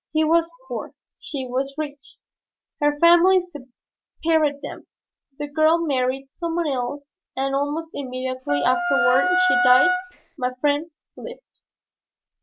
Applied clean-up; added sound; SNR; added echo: none; Wind instrument, woodwind instrument; -2 dB; none.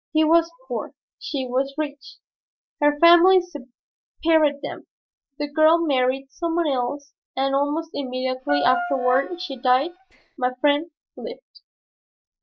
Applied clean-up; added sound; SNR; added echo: neural mask model DeepFilterNet 3.